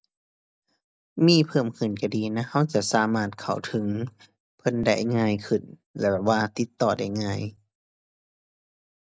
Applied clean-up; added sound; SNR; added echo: none; none; none; none.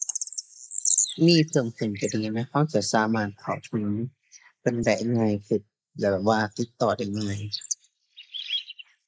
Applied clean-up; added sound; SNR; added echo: neural mask model Resemble Enhance denoiser.